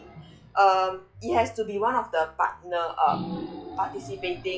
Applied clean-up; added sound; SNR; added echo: classical method log-MMSE.